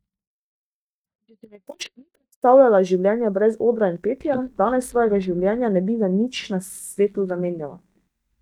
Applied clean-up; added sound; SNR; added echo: neural mask model DeepFilterNet 3.